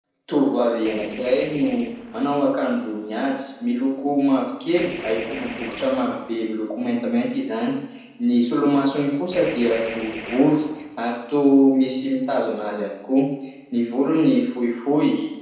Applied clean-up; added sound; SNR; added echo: neural separator model SepFormer DNS4.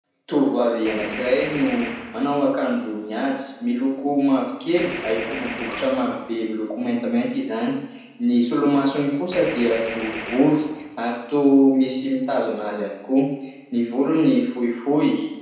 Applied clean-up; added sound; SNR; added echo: none; Gunshot, gunfire; 12 dB; reverberation time 0.9 s.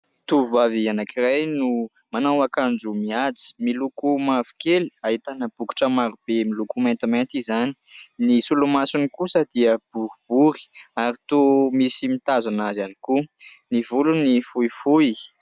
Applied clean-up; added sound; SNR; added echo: none; none; none; none.